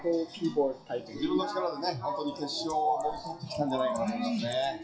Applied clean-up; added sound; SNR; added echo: classical method WPE with log-MMSE.